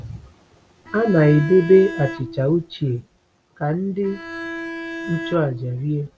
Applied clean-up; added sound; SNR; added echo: none; Bowed string instrument; 11 dB; none.